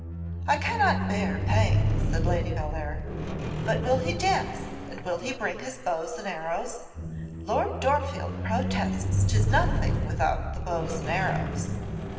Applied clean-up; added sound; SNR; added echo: none; Squeak; -2 dB; reverberation time 2.1 s.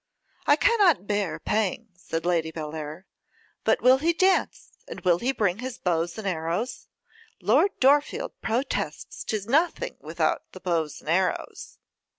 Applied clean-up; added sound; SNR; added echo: none; none; none; none.